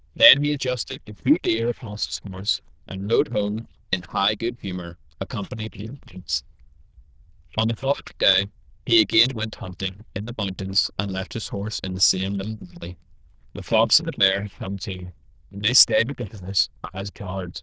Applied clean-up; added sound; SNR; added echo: neural diffusion model UNIVERSE++.